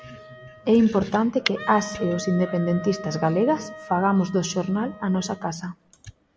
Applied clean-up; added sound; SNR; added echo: none; Wind instrument, woodwind instrument; 16 dB; none.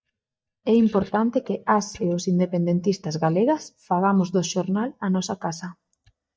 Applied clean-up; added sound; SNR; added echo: neural mask model DeepFilterNet 3.